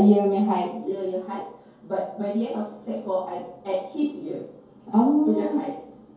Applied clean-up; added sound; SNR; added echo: none; none; none; reverberation time 2.4 s.